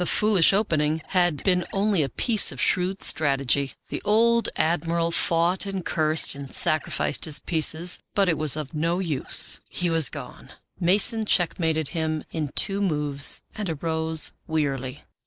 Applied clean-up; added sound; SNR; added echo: neural mask model Resemble Enhance denoiser.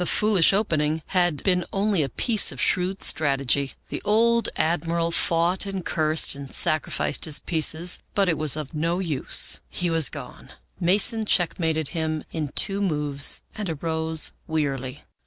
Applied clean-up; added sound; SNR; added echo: none; none; none; none.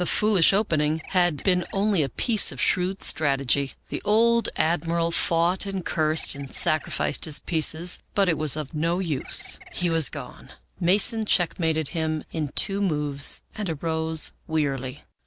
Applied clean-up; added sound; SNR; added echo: none; Bird; 19 dB; none.